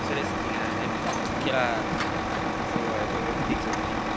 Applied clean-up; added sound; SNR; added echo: none; Truck; -5 dB; none.